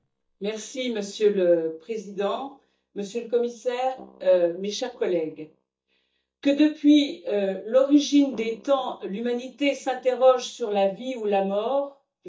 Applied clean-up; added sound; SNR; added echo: neural mask model DeepFilterNet 3.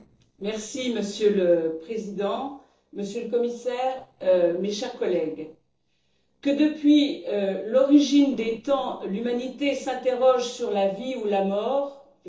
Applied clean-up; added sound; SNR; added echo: neural separator model SepFormer DNS4.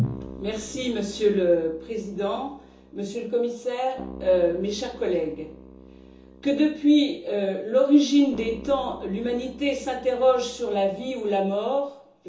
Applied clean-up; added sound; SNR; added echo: none; Keyboard (musical); 19 dB; reverberation time 1.2 s.